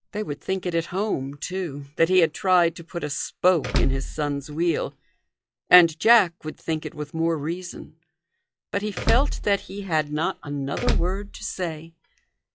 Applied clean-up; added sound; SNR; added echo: classical method log-MMSE.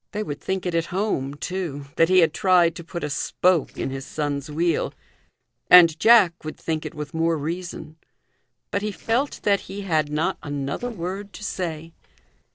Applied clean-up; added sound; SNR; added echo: neural separator model SepFormer DNS4.